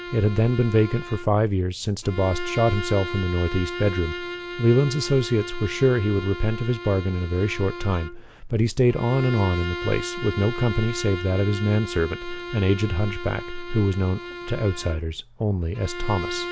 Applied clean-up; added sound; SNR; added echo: none; Bowed string instrument; 11 dB; none.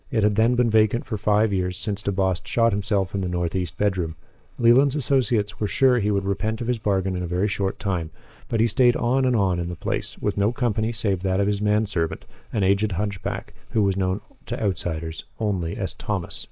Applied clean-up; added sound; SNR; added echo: neural mask model Resemble Enhance denoiser.